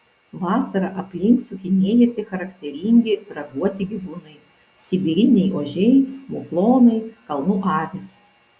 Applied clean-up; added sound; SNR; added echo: none; none; none; none.